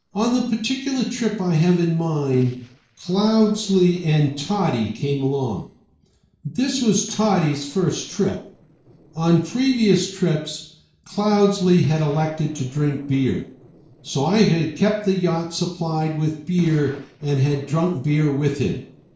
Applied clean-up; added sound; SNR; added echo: neural separator model SepFormer DNS4.